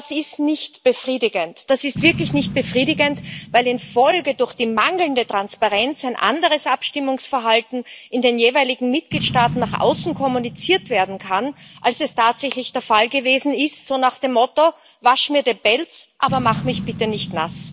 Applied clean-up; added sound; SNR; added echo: none; Boom; 14 dB; none.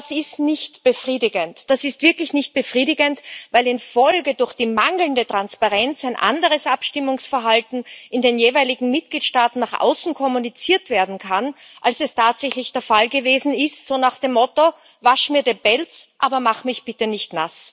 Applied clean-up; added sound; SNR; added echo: none; none; none; none.